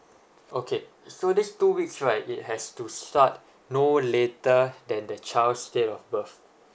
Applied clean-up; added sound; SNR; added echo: none; none; none; none.